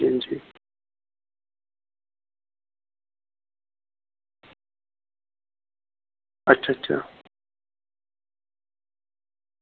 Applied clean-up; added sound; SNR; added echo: none; none; none; none.